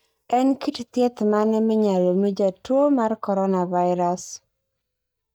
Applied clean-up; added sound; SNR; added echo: neural mask model DeepFilterNet 3.